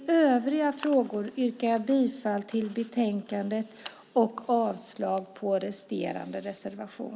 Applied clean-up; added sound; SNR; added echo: none; none; none; none.